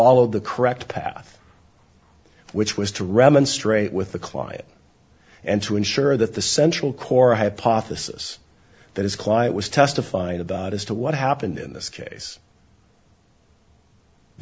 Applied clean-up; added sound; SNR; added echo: none; none; none; none.